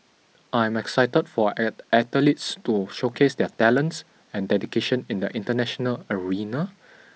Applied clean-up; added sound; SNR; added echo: none; none; none; none.